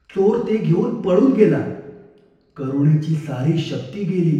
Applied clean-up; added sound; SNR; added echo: none; none; none; reverberation time 0.9 s.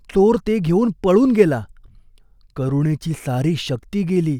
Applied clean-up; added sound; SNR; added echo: none; none; none; none.